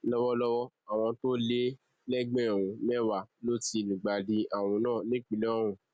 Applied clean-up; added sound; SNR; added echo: none; none; none; none.